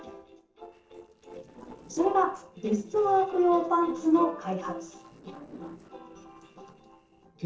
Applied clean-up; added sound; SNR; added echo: neural separator model SepFormer DNS4.